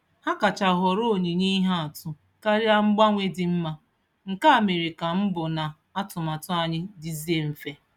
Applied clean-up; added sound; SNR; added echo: none; none; none; none.